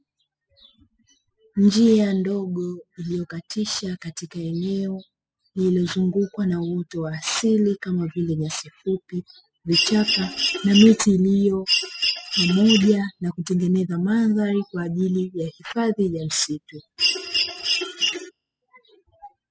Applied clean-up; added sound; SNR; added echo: classical method spectral subtraction.